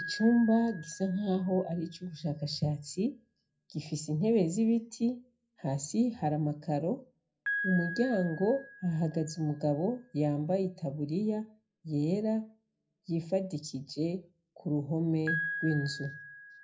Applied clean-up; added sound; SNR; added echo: none; Piano; 13 dB; reverberation time 0.4 s.